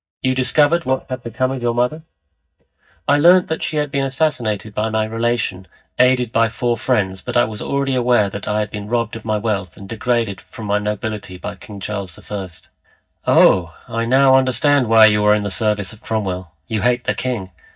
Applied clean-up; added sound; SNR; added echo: neural mask model DeepFilterNet 3.